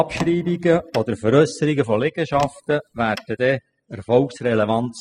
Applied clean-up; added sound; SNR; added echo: classical method spectral subtraction.